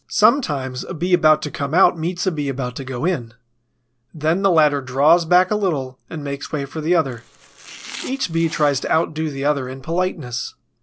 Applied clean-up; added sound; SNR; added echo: none; Domestic sounds, home sounds; 18 dB; none.